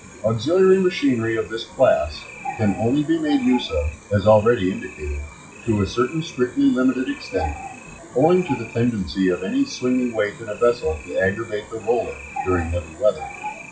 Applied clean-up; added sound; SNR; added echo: classical method WPE with log-MMSE.